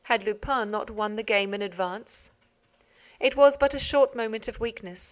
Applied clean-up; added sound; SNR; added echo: none; none; none; none.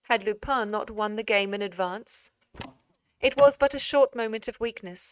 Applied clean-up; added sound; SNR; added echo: neural mask model RNNoise.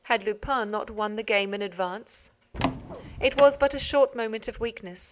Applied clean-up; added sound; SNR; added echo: none; Door; 7 dB; none.